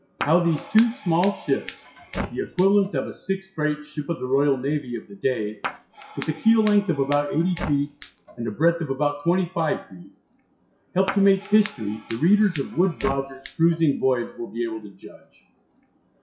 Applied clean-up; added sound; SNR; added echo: classical method WPE with log-MMSE.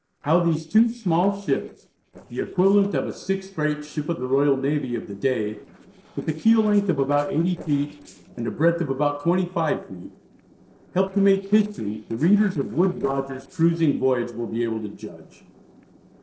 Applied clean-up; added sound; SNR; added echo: neural separator model SepFormer DNS4.